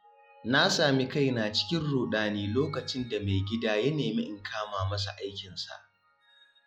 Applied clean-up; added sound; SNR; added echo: classical method log-MMSE.